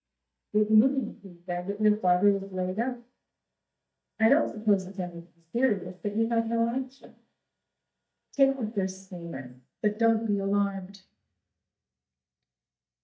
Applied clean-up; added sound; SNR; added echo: neural mask model DeepFilterNet 3.